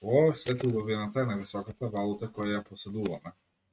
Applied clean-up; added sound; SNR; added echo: neural mask model RNNoise.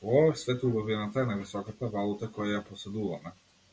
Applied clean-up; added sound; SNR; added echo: none; none; none; none.